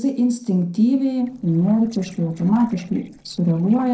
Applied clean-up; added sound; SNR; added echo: neural separator model SepFormer DNS4.